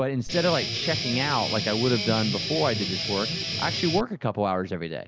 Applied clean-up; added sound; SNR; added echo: none; Guitar; 3 dB; none.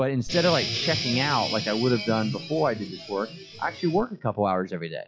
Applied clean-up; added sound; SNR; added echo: classical method log-MMSE.